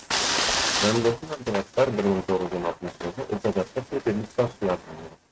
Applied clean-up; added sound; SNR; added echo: neural mask model RNNoise.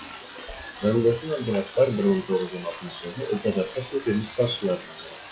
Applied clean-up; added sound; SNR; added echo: classical method log-MMSE.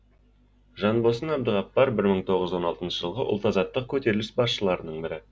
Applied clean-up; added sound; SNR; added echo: none; none; none; none.